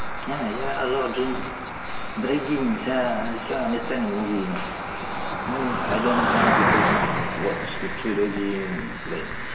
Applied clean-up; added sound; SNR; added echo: none; Cricket; 1 dB; reverberation time 1.0 s.